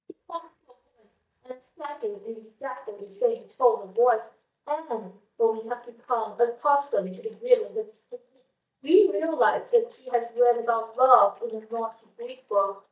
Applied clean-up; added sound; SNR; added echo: neural mask model DeepFilterNet 3.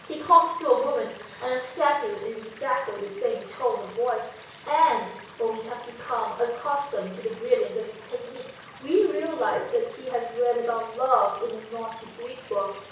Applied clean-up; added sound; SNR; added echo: none; Stream / Liquid; 20 dB; reverberation time 0.6 s.